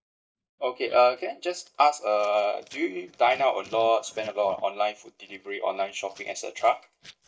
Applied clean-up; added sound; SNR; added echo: neural mask model DeepFilterNet 3.